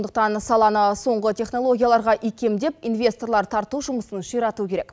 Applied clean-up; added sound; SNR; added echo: none; none; none; none.